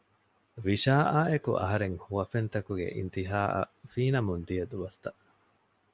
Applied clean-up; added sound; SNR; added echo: none; none; none; none.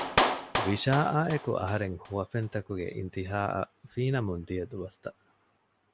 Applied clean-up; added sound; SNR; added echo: none; Clapping; 5 dB; none.